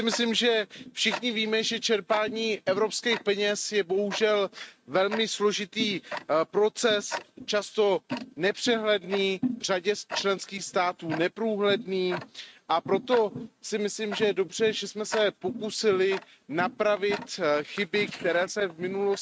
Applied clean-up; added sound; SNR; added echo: neural mask model RNNoise.